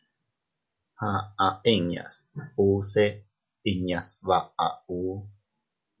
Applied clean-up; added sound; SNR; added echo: none; none; none; none.